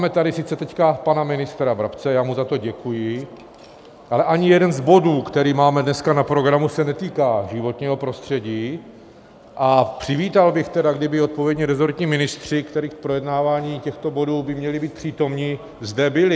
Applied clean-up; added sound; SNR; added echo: none; none; none; none.